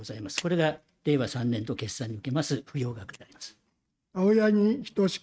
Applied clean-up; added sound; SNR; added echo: neural mask model RNNoise.